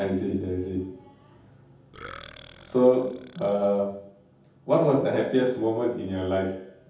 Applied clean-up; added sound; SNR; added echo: none; Burping, eructation; 20 dB; reverberation time 0.7 s.